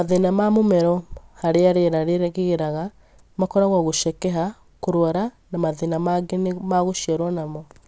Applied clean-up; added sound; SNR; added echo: none; none; none; none.